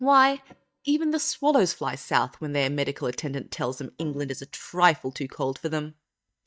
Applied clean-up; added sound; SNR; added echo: neural mask model DeepFilterNet 3.